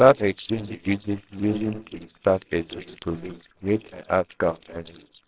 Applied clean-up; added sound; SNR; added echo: neural separator model SepFormer WHAMR!.